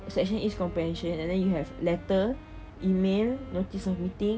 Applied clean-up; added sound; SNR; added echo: none; Wind instrument, woodwind instrument; 19 dB; none.